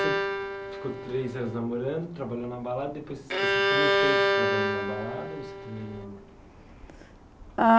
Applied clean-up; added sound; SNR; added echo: none; Bowed string instrument; -1 dB; none.